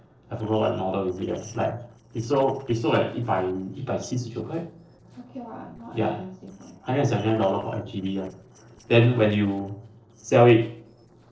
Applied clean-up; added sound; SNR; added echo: neural separator model SepFormer DNS4.